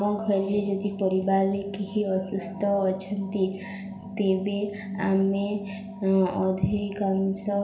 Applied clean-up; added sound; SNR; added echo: none; none; none; reverberation time 1.4 s.